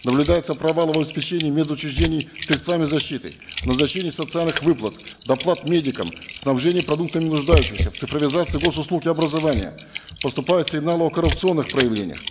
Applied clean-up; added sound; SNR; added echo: none; Typing; 7 dB; none.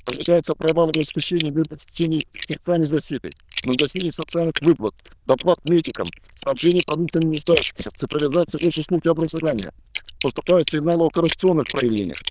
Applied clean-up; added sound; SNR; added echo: neural diffusion model UNIVERSE++.